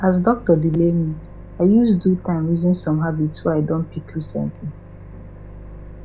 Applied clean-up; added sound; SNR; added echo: none; Microwave oven; 17 dB; none.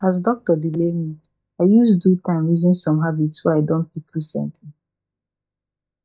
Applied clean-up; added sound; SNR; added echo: neural mask model DeepFilterNet 3.